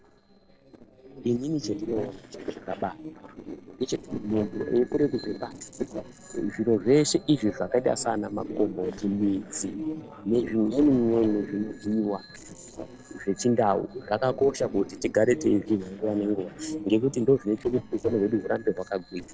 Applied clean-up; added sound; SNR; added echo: neural separator model SepFormer DNS4.